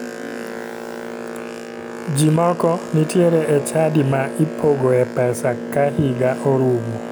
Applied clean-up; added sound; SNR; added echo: none; Boat, Water vehicle; 10 dB; none.